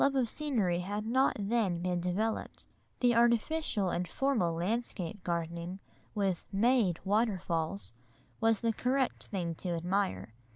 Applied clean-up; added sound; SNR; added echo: none; none; none; none.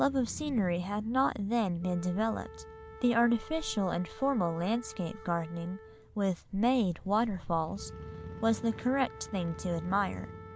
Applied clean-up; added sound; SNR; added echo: none; Wind instrument, woodwind instrument + Motorcycle / Crow; 15 dB; none.